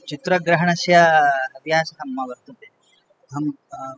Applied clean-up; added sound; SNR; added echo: classical method spectral subtraction.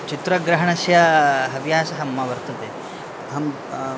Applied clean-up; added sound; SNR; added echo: none; Wind; 11 dB; none.